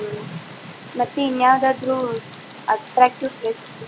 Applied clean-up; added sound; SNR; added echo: none; Tick; 15 dB; none.